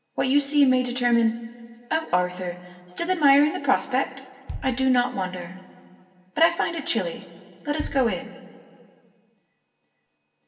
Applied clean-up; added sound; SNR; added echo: none; Bass drum; 16 dB; reverberation time 1.8 s.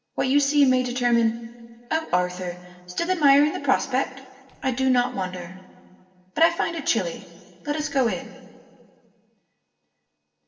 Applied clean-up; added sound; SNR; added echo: neural separator model SepFormer DNS4.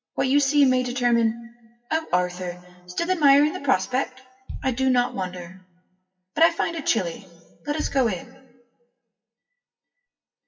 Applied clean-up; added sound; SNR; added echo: classical method WPE with log-MMSE.